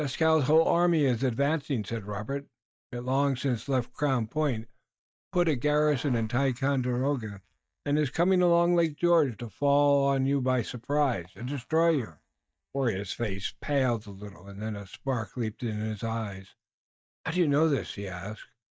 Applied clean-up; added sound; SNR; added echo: neural mask model DeepFilterNet 3.